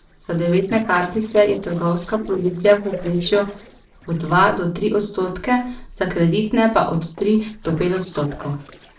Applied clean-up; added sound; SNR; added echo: neural separator model SepFormer DNS4.